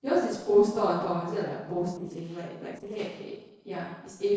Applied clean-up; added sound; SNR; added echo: neural separator model SepFormer DNS4.